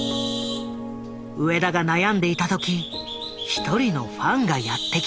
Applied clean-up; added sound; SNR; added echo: none; Bird; 11 dB; none.